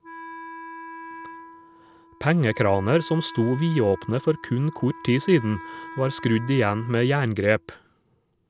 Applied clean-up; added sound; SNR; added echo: none; Wind instrument, woodwind instrument; 16 dB; none.